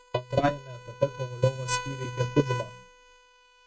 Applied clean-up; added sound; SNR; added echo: neural mask model RNNoise.